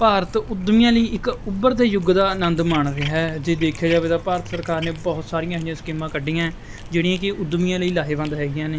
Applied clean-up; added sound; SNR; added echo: none; Cat; 13 dB; none.